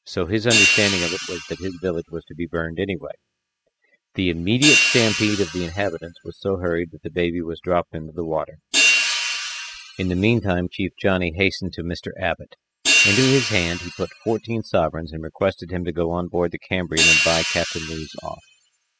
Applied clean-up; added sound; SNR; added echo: classical method spectral subtraction.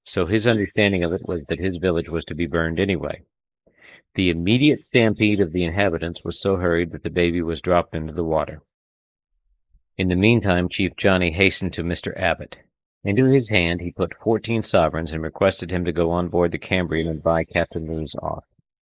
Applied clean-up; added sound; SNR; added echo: neural mask model Resemble Enhance denoiser.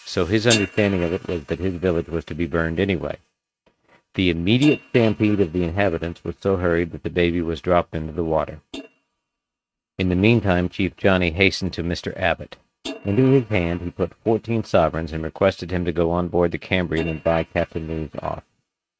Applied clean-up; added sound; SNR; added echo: neural mask model RNNoise.